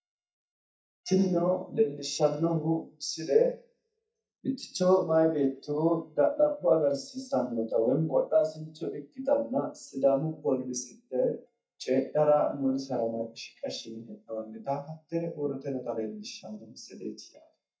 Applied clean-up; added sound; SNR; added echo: neural mask model DeepFilterNet 3.